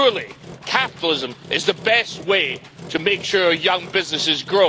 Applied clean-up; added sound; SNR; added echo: none; Engine; 18 dB; none.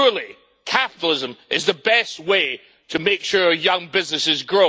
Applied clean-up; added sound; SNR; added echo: none; none; none; none.